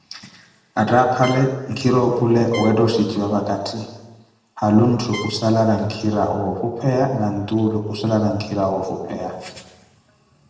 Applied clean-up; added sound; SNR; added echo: none; Trumpet; 16 dB; reverberation time 1.1 s.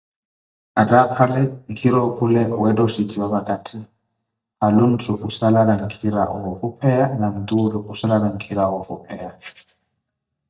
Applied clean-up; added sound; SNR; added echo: neural mask model DeepFilterNet 3.